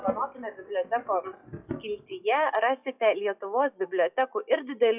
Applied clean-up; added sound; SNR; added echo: classical method WPE with log-MMSE.